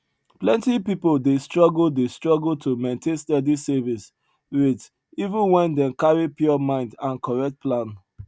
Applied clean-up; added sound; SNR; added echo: none; none; none; none.